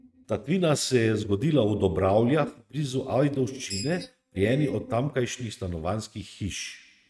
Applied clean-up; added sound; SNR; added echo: neural mask model RNNoise.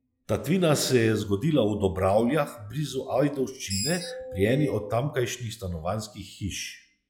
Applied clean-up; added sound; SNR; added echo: classical method log-MMSE.